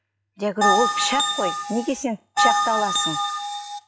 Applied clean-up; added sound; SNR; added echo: classical method log-MMSE.